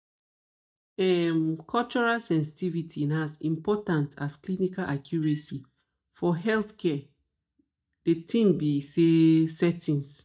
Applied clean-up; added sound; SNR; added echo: neural mask model DeepFilterNet 3.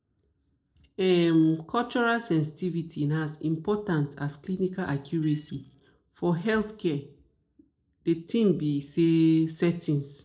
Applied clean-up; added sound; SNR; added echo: neural separator model SepFormer DNS4.